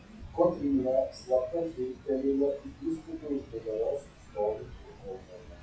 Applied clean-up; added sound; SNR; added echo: classical method WPE with log-MMSE.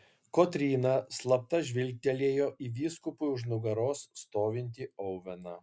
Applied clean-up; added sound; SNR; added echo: none; none; none; none.